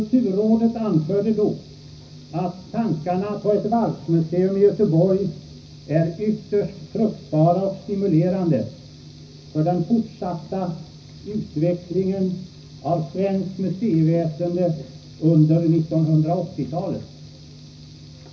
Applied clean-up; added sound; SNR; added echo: none; none; none; reverberation time 0.4 s.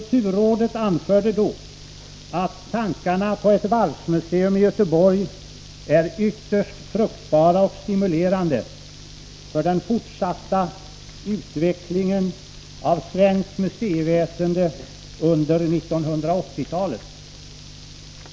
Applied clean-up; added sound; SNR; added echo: none; none; none; none.